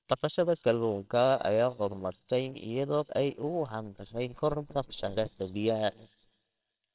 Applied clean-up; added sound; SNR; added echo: neural separator model SepFormer WHAMR!.